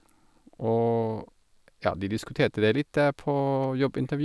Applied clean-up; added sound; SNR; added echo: none; none; none; none.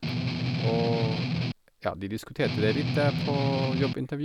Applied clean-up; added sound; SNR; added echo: none; Strum; -2 dB; none.